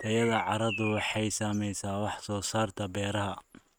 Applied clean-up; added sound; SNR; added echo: neural mask model RNNoise.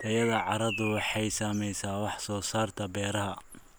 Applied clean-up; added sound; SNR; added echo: none; Bird vocalization, bird call, bird song; 12 dB; none.